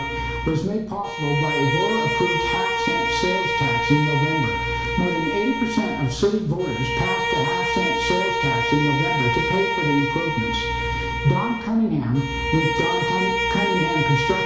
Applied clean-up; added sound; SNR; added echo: none; Bowed string instrument; 1 dB; reverberation time 0.7 s.